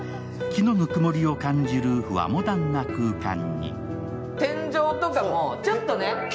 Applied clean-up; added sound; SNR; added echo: none; none; none; none.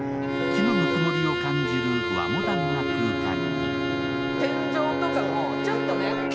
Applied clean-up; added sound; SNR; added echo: none; Bowed string instrument + Brass instrument; -2 dB; none.